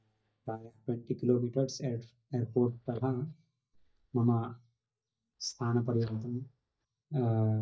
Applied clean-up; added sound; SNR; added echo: neural mask model DeepFilterNet 3.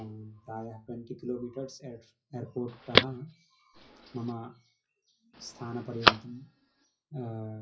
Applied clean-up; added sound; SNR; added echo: classical method WPE with log-MMSE.